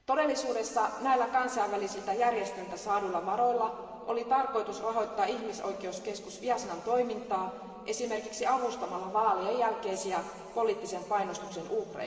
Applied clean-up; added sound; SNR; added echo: none; none; none; reverberation time 2.7 s.